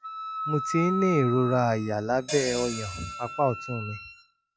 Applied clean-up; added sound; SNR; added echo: classical method log-MMSE.